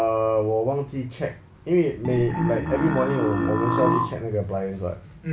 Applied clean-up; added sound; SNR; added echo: none; Burping, eructation; 0 dB; none.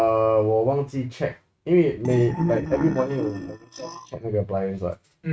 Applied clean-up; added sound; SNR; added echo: neural mask model RNNoise.